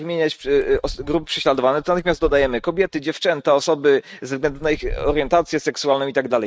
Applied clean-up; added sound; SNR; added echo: neural mask model RNNoise.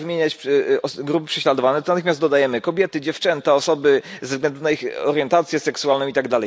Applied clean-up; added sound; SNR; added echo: none; none; none; none.